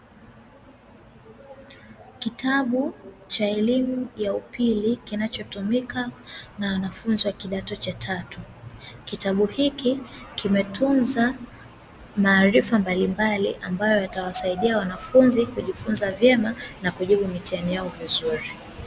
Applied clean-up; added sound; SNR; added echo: none; none; none; none.